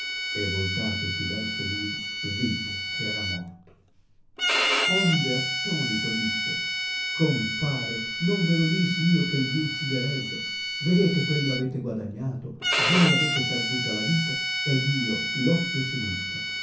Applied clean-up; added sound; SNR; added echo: none; Bowed string instrument; 1 dB; reverberation time 0.6 s.